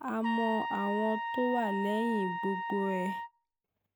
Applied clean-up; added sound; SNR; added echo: none; Trumpet; 3 dB; none.